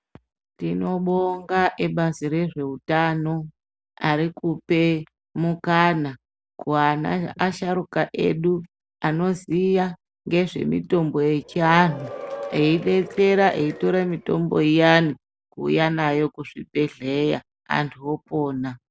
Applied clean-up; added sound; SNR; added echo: none; Applause / Crowd / Cheering; 14 dB; none.